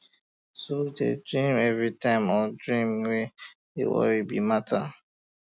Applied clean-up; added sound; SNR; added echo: none; none; none; none.